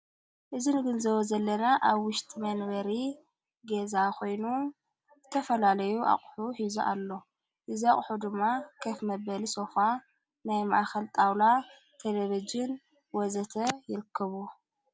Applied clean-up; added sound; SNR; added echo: none; none; none; none.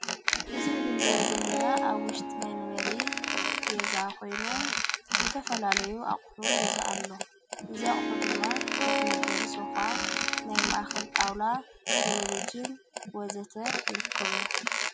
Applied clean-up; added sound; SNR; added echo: none; Harp + Squeak; -5 dB; none.